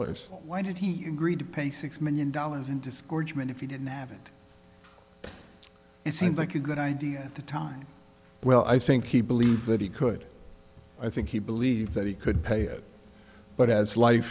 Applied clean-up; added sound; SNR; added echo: none; none; none; none.